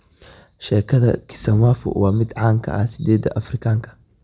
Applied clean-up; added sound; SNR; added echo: none; none; none; none.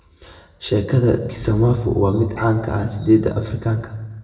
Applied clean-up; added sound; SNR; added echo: none; none; none; reverberation time 0.9 s.